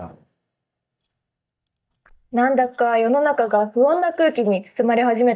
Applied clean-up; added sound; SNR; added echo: neural mask model DeepFilterNet 3.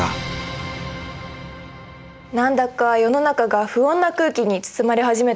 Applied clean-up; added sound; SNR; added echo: none; none; none; none.